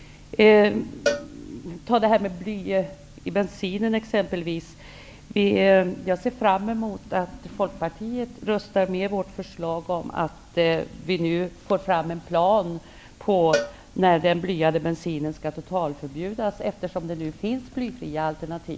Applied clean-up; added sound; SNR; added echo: none; Cowbell; 10 dB; none.